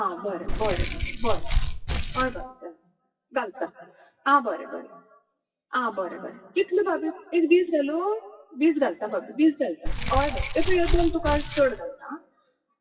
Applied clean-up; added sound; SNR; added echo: classical method WPE with log-MMSE.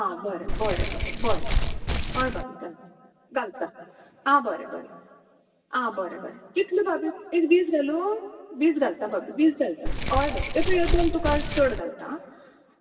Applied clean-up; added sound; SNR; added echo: none; Keys jangling; -5 dB; reverberation time 1.7 s.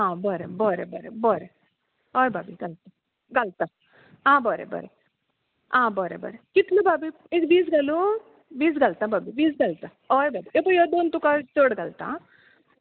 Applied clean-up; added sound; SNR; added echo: none; none; none; none.